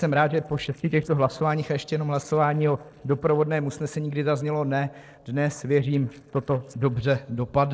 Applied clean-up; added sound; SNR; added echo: neural separator model SepFormer DNS4.